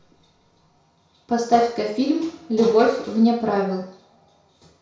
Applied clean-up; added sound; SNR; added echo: none; none; none; reverberation time 0.6 s.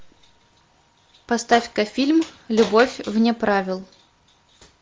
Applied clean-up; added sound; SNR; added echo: none; none; none; none.